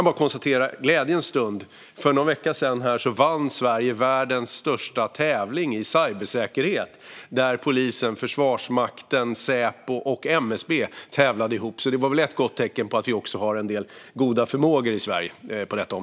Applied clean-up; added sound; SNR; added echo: none; none; none; none.